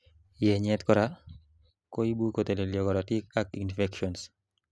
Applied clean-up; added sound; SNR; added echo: none; none; none; none.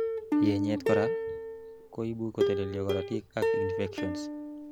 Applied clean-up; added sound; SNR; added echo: none; Plucked string instrument; -4 dB; none.